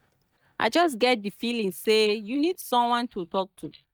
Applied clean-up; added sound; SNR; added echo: neural mask model DeepFilterNet 3.